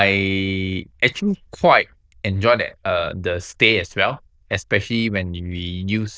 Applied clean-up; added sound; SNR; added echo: neural diffusion model UNIVERSE++.